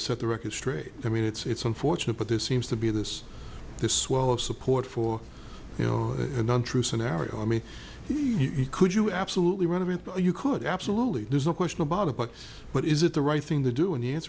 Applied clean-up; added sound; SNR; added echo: none; none; none; none.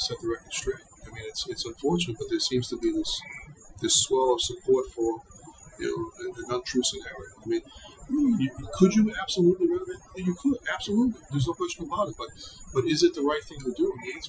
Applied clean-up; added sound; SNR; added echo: classical method Wiener filter.